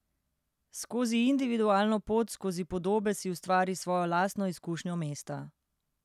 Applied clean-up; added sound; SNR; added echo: none; none; none; none.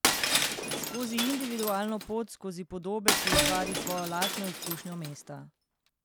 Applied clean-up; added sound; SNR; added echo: none; Bowed string instrument + Shatter; -3 dB; none.